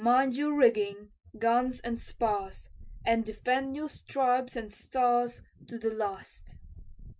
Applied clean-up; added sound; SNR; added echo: neural mask model Resemble Enhance denoiser.